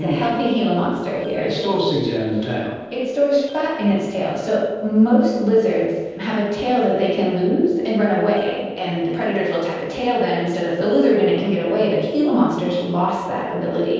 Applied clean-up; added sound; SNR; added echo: neural separator model SepFormer DNS4.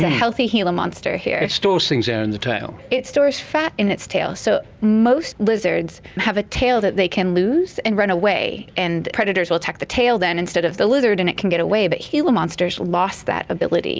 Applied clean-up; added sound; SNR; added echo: none; none; none; none.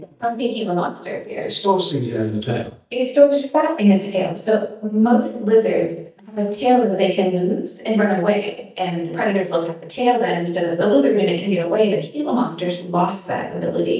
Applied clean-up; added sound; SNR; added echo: neural mask model DeepFilterNet 3.